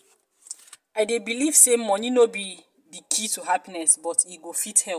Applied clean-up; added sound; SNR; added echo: none; none; none; none.